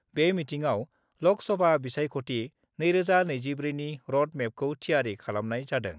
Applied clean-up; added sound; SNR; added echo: none; none; none; none.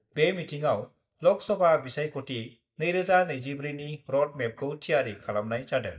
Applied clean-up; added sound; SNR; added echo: neural mask model DeepFilterNet 3.